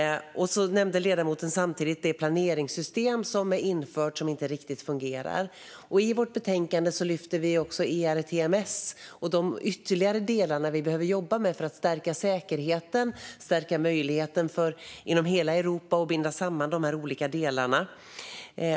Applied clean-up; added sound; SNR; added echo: none; none; none; none.